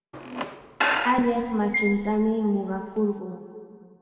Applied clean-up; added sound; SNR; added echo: none; Squeak / Screech; 5 dB; reverberation time 2.1 s.